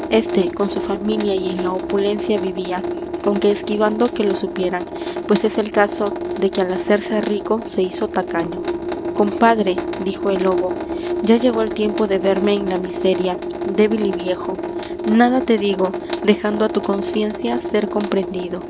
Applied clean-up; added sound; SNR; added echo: none; Drip / Sink (filling or washing) / Water tap, faucet; 5 dB; none.